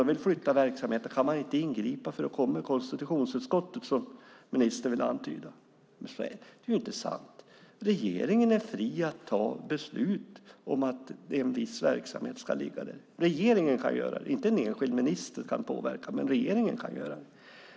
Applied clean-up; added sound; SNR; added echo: none; none; none; none.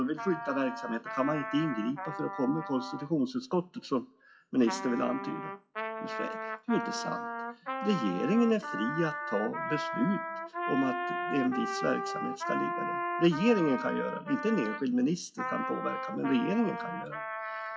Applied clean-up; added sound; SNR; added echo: classical method WPE with log-MMSE.